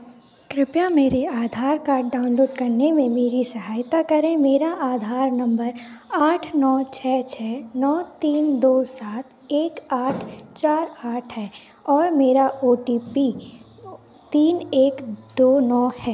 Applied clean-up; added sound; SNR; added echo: none; none; none; none.